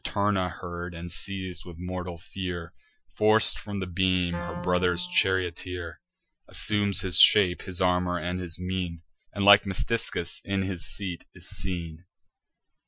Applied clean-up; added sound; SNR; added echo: classical method Wiener filter.